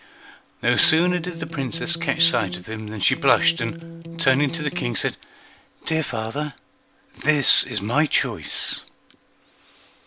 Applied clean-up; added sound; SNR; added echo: none; Electric guitar; 9 dB; none.